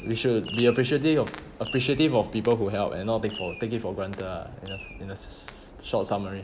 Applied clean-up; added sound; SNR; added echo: none; Fireworks; 17 dB; none.